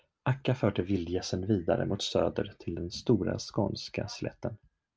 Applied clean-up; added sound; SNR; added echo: none; none; none; none.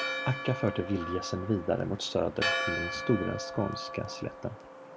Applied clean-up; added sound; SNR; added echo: none; Church bell; 4 dB; none.